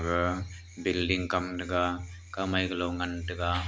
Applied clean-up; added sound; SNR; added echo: none; none; none; none.